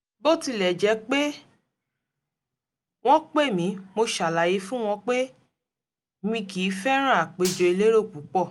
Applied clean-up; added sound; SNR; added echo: none; Gunshot, gunfire; 14 dB; none.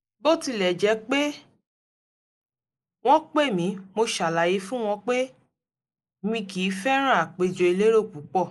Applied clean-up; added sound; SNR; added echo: neural mask model Resemble Enhance denoiser.